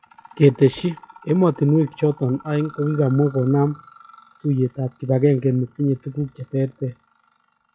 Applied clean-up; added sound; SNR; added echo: classical method log-MMSE.